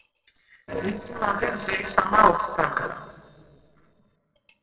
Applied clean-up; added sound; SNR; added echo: neural separator model SepFormer DNS4.